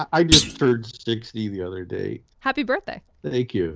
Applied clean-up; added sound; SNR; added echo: none; Thump, thud; -1 dB; none.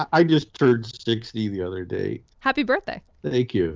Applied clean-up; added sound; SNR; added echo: none; none; none; none.